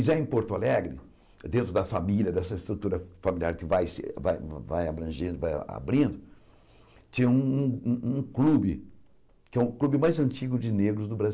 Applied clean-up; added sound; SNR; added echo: none; none; none; none.